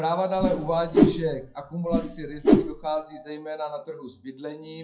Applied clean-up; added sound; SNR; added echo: classical method WPE with log-MMSE.